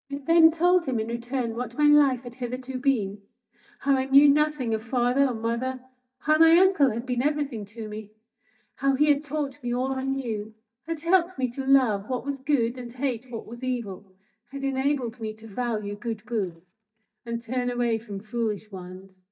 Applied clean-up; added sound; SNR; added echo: neural mask model DeepFilterNet 3.